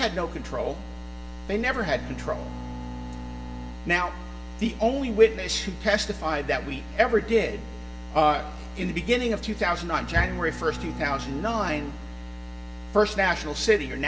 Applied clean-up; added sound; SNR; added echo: none; Bowed string instrument; 13 dB; reverberation time 0.5 s.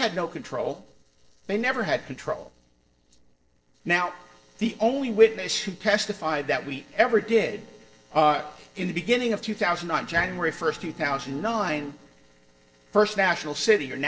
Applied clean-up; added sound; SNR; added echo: neural separator model SepFormer DNS4.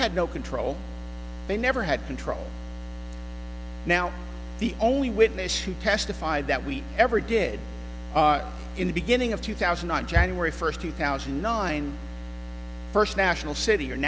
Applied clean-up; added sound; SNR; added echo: none; none; none; none.